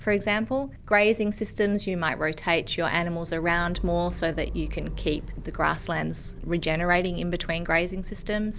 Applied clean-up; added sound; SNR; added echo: none; Idling / Engine starting / Motor vehicle (road); 12 dB; none.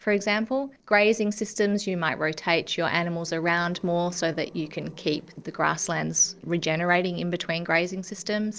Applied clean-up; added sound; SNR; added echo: neural separator model SepFormer DNS4.